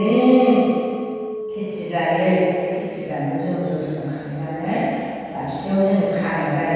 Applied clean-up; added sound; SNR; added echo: none; Chink, clink; 11 dB; reverberation time 2.1 s.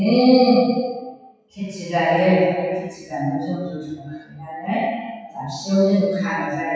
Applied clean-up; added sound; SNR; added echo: classical method WPE with log-MMSE.